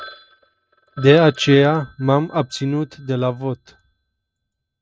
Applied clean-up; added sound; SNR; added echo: neural mask model RNNoise.